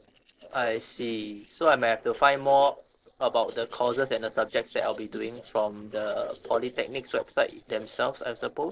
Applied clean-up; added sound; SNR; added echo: neural separator model SepFormer DNS4.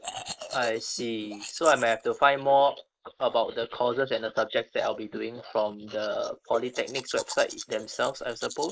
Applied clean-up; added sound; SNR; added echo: neural mask model Resemble Enhance denoiser.